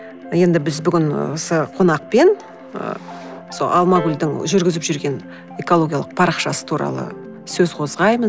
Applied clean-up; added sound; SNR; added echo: none; Piano; 16 dB; none.